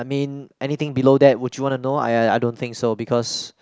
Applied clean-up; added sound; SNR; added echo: none; none; none; none.